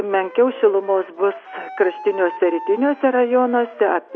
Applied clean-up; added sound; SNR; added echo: none; Wind instrument, woodwind instrument; 17 dB; none.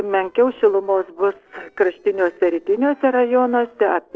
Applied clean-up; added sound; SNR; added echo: neural separator model SepFormer DNS4.